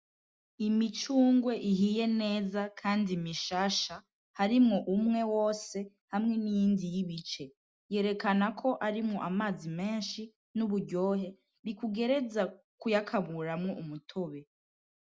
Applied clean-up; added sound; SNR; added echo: none; none; none; none.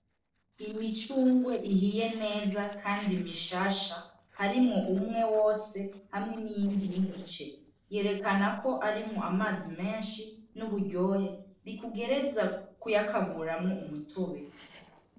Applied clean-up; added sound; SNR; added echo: neural separator model SepFormer DNS4.